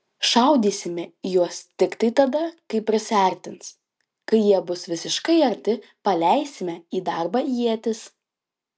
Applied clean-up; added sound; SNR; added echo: none; none; none; none.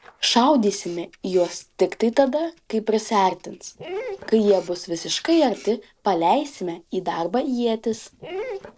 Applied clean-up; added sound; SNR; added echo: neural separator model SepFormer DNS4.